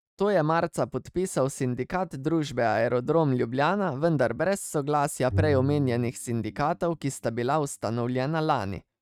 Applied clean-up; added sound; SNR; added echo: neural mask model RNNoise.